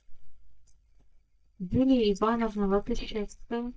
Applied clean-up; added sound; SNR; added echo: neural mask model DeepFilterNet 3.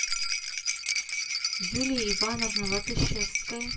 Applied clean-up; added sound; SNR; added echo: none; Rattle; -2 dB; reverberation time 0.2 s.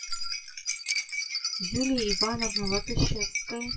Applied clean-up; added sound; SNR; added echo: classical method WPE with log-MMSE.